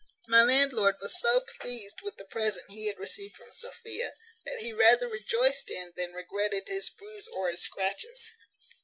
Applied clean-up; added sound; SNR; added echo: none; none; none; none.